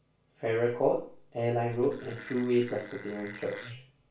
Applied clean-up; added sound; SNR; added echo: none; Wood; 16 dB; reverberation time 0.3 s.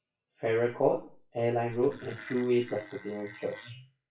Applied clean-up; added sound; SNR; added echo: classical method WPE with log-MMSE.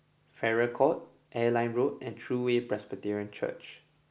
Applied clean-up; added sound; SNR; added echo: none; none; none; none.